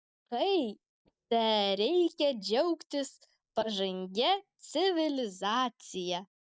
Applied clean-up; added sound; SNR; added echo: neural mask model DeepFilterNet 3.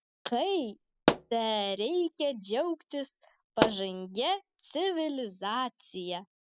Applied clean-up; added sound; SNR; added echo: classical method spectral subtraction.